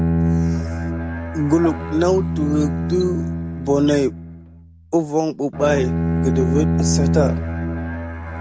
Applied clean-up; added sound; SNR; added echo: none; Bowed string instrument; 0 dB; none.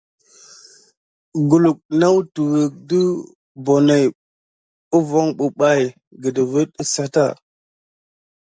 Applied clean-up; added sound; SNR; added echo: none; none; none; none.